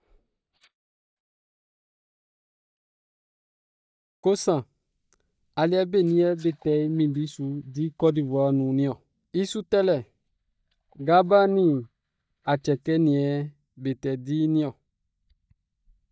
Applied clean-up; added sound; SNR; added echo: neural mask model DeepFilterNet 3.